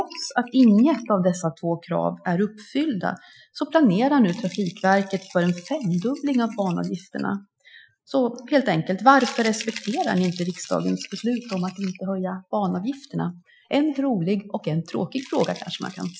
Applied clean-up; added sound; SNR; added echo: classical method Wiener filter.